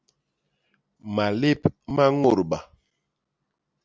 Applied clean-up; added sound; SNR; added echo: none; none; none; none.